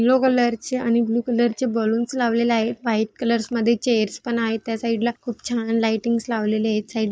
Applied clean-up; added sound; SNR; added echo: neural mask model DeepFilterNet 3.